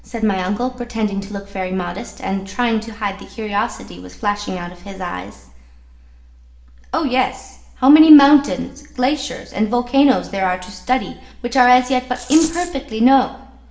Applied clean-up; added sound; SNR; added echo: none; Rattle; 12 dB; reverberation time 0.7 s.